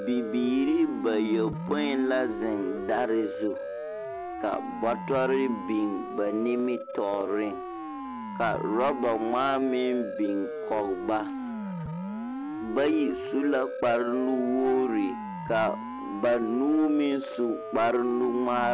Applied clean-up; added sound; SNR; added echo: none; Siren; 7 dB; none.